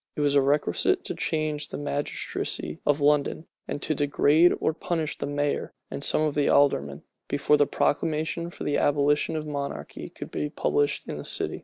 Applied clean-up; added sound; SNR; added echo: none; none; none; none.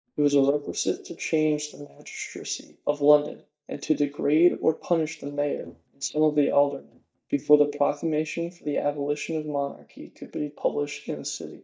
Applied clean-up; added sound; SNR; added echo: neural mask model DeepFilterNet 3.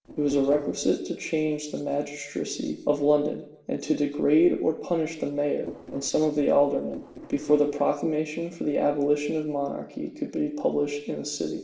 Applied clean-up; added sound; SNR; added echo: neural separator model SepFormer DNS4.